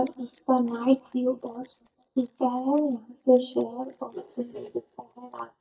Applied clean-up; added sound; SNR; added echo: neural mask model DeepFilterNet 3.